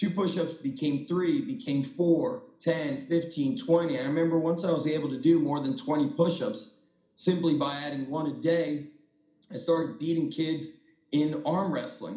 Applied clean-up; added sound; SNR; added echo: none; none; none; reverberation time 0.5 s.